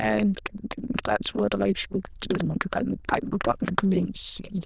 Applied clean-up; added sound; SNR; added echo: neural diffusion model UNIVERSE++.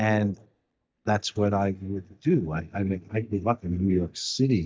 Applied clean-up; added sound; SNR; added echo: neural mask model DeepFilterNet 3.